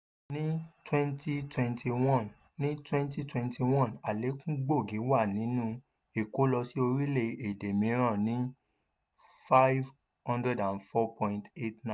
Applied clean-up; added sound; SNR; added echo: none; none; none; none.